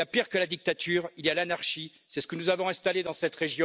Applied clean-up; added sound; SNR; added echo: none; none; none; none.